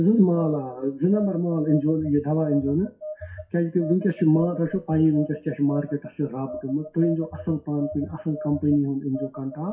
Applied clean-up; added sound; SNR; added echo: classical method WPE with log-MMSE.